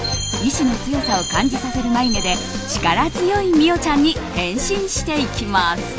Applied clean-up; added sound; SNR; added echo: none; none; none; none.